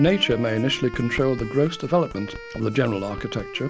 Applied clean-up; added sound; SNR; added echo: none; Writing + Wind instrument, woodwind instrument; 13 dB; none.